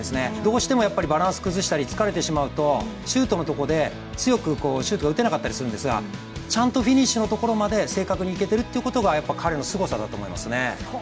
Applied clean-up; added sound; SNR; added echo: none; none; none; none.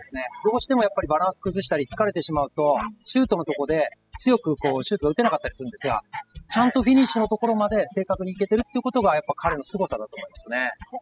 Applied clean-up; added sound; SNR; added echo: classical method spectral subtraction.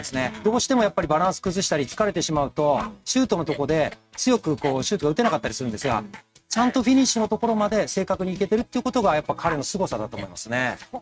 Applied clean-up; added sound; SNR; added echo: neural mask model RNNoise.